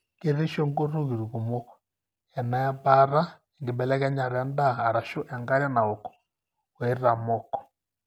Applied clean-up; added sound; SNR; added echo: none; none; none; none.